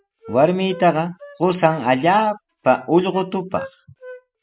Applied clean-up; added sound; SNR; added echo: neural mask model RNNoise.